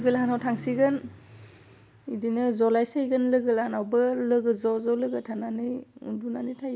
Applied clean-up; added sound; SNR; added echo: none; none; none; none.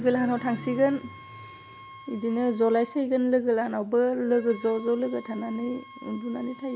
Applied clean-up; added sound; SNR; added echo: none; Wind instrument, woodwind instrument; 20 dB; none.